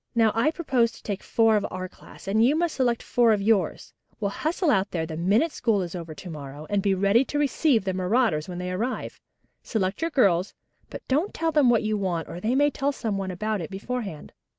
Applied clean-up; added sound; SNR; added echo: none; none; none; none.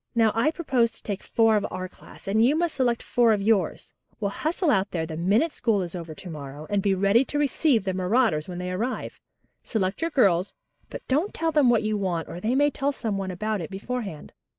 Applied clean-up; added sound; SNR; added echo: neural mask model Resemble Enhance denoiser.